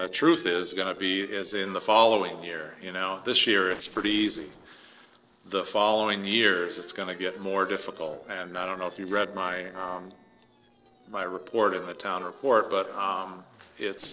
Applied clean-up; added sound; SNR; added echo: neural separator model SepFormer DNS4.